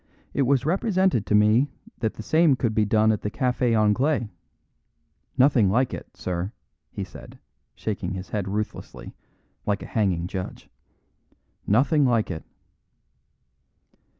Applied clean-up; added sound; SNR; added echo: none; none; none; none.